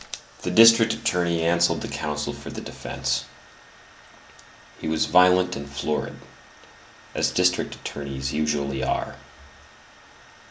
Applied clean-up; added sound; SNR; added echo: none; none; none; none.